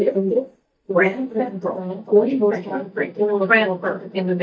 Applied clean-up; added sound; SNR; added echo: neural mask model DeepFilterNet 3.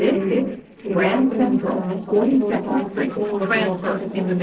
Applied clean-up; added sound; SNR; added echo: neural separator model SepFormer DNS4.